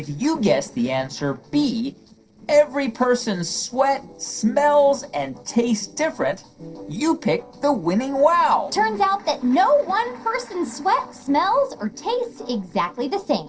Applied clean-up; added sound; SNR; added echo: neural separator model SepFormer DNS4.